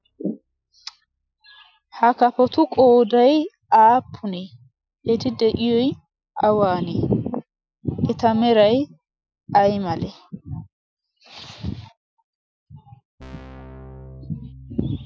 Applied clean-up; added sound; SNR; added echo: classical method Wiener filter.